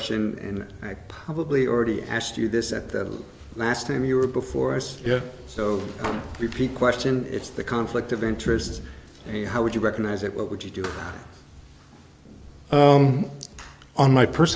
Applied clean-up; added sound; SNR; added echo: none; Thump, thud; 17 dB; none.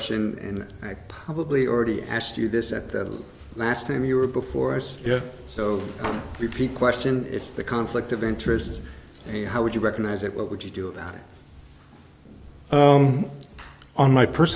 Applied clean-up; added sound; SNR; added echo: none; none; none; none.